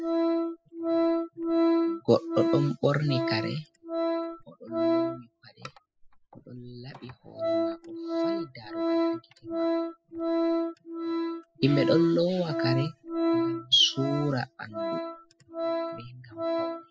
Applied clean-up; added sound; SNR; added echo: classical method spectral subtraction.